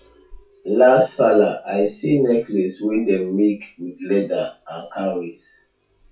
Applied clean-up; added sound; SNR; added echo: classical method WPE with log-MMSE.